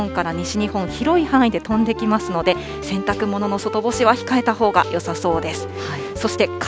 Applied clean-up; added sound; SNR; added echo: none; Wind instrument, woodwind instrument; 11 dB; none.